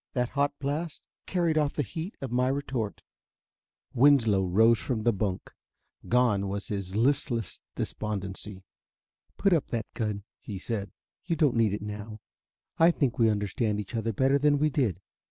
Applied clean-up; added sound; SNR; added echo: none; none; none; none.